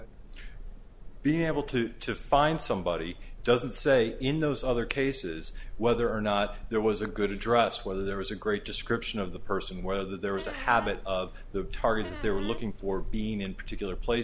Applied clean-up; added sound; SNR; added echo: none; Squeak; 17 dB; none.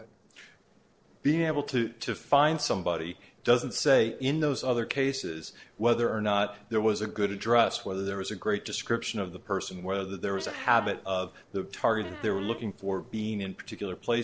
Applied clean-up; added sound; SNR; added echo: neural separator model SepFormer DNS4.